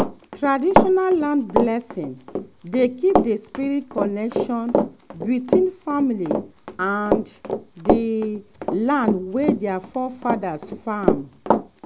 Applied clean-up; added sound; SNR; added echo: none; Run; 1 dB; none.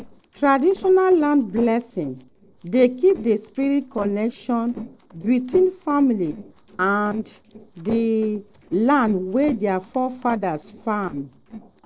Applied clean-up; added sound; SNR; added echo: neural separator model SepFormer DNS4.